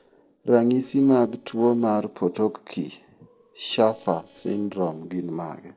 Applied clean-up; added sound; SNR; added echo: neural separator model SepFormer DNS4.